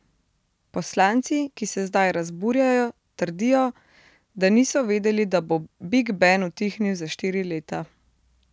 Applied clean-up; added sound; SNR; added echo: none; none; none; none.